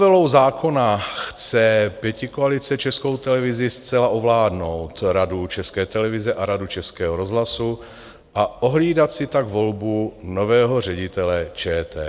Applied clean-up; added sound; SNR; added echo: none; none; none; none.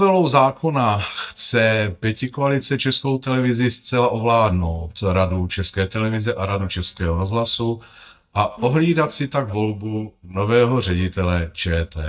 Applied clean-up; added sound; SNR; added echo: neural mask model DeepFilterNet 3.